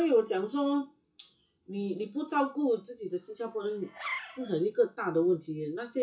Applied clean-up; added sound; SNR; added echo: classical method WPE with log-MMSE.